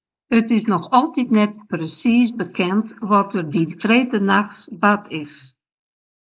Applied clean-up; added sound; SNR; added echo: neural mask model Resemble Enhance denoiser.